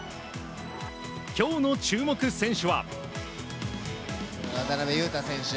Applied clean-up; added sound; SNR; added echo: none; none; none; none.